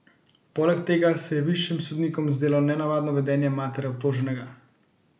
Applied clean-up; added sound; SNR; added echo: none; none; none; none.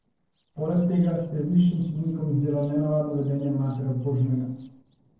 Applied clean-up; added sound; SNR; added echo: neural separator model SepFormer DNS4.